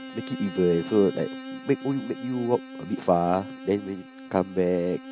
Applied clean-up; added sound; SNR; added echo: none; Bowed string instrument; 13 dB; none.